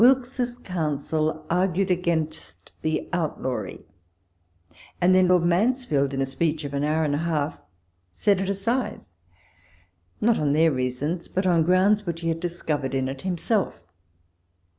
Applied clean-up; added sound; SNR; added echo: none; none; none; none.